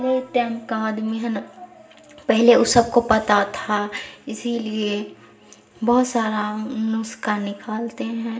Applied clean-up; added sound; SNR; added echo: none; none; none; reverberation time 0.7 s.